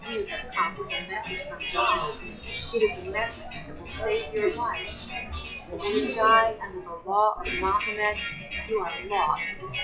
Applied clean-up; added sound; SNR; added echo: classical method log-MMSE.